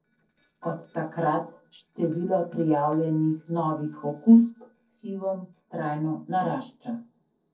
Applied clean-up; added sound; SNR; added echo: neural separator model SepFormer DNS4.